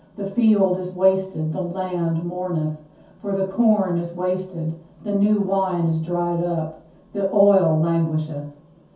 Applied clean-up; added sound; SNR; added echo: none; none; none; reverberation time 0.5 s.